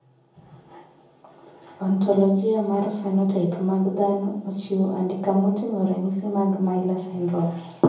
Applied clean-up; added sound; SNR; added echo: none; none; none; reverberation time 0.7 s.